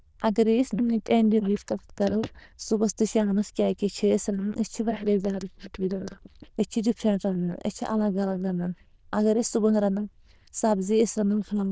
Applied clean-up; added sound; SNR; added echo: neural diffusion model UNIVERSE++.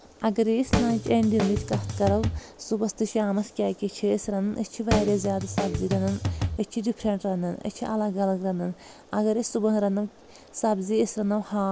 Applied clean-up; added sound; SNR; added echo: none; Drum kit; 2 dB; none.